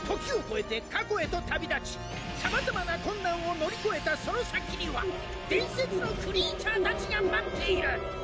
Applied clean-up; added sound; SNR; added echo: none; none; none; none.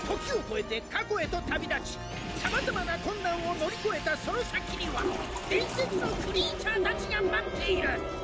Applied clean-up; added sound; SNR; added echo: none; Toilet flush / Water; 11 dB; none.